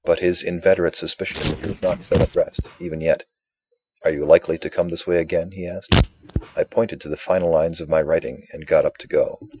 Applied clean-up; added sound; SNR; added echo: neural mask model RNNoise.